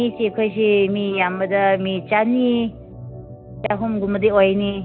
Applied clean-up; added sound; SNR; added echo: none; Organ; 16 dB; none.